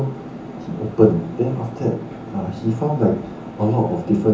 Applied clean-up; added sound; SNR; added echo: none; Fixed-wing aircraft, airplane; 14 dB; reverberation time 0.6 s.